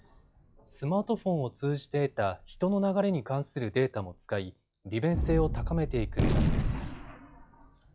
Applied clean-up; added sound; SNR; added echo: classical method log-MMSE.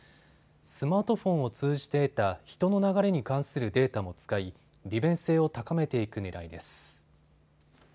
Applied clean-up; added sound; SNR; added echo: none; none; none; none.